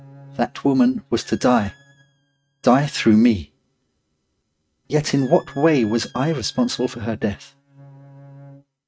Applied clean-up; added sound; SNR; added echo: neural mask model RNNoise.